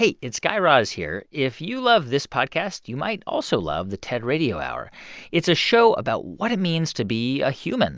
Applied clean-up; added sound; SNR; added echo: none; none; none; none.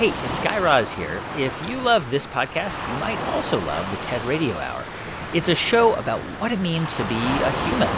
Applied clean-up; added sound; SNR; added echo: none; Waves, surf; 6 dB; none.